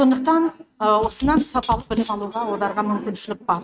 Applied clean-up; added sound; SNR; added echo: neural mask model RNNoise.